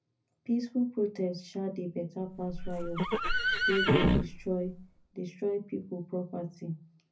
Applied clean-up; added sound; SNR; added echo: none; Livestock, farm animals, working animals; -4 dB; reverberation time 0.4 s.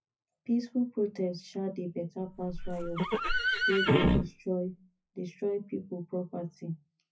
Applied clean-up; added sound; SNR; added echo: classical method WPE with log-MMSE.